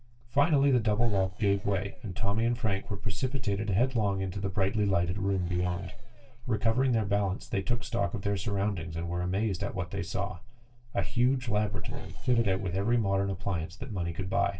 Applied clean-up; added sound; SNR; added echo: neural separator model SepFormer DNS4.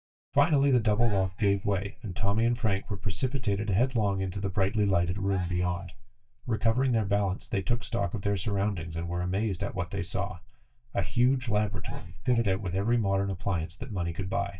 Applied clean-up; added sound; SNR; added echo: neural mask model DeepFilterNet 3.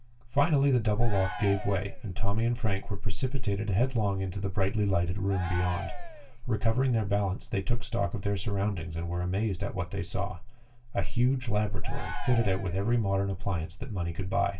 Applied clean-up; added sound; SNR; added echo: none; Cheering; 19 dB; reverberation time 0.2 s.